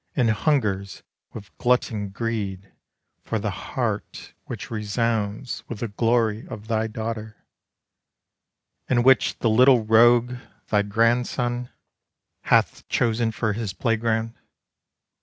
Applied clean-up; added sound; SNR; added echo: none; none; none; none.